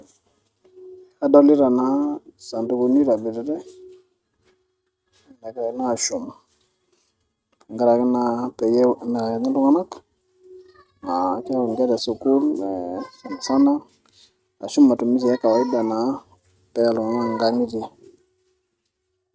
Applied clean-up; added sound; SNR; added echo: neural mask model RNNoise.